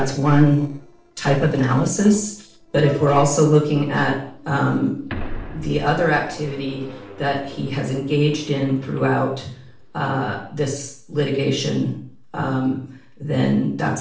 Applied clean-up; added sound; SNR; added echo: neural separator model SepFormer DNS4.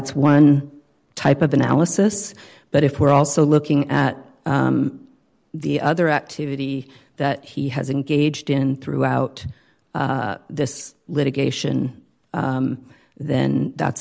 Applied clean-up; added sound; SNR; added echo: none; none; none; none.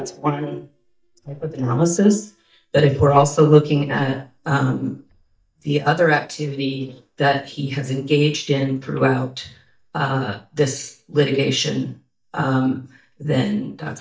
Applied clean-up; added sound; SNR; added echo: neural mask model DeepFilterNet 3.